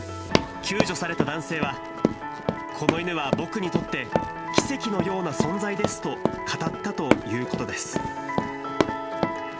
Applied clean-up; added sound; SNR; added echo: none; Run; 0 dB; none.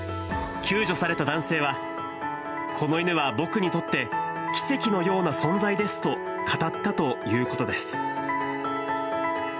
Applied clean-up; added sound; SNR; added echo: none; none; none; none.